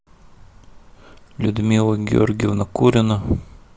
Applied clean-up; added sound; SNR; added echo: none; none; none; none.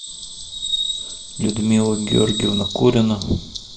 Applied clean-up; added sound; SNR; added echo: none; Bird vocalization, bird call, bird song; 7 dB; reverberation time 0.5 s.